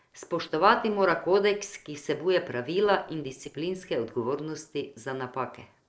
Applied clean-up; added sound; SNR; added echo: neural separator model SepFormer DNS4.